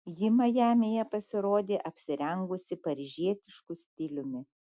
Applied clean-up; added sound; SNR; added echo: none; none; none; none.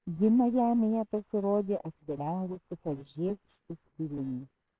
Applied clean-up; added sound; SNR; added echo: neural separator model SepFormer WHAMR!.